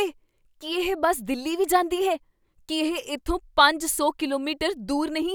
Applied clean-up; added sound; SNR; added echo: none; none; none; none.